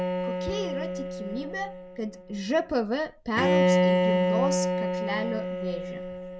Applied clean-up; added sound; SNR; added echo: none; Bowed string instrument; -5 dB; none.